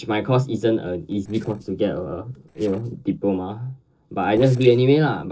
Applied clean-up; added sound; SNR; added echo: neural separator model SepFormer DNS4.